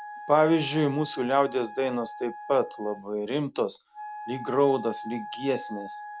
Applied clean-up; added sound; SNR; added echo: none; Wind instrument, woodwind instrument; 13 dB; none.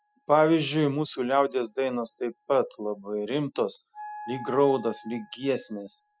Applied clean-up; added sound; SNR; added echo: classical method spectral subtraction.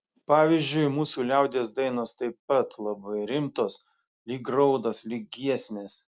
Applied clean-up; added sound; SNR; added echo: none; none; none; none.